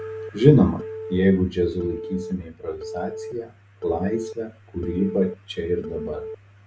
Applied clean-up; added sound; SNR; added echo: none; Telephone; 12 dB; none.